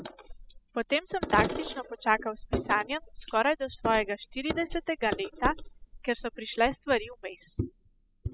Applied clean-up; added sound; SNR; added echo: classical method spectral subtraction.